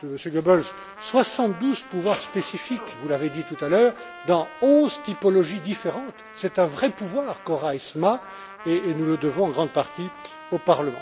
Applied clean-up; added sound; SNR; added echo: none; Trumpet; 18 dB; none.